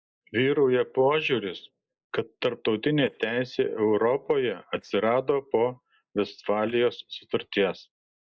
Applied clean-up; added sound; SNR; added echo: neural mask model Resemble Enhance denoiser.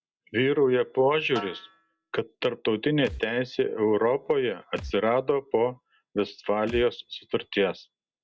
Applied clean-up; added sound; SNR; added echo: none; Thump, thud + Snare drum; 18 dB; none.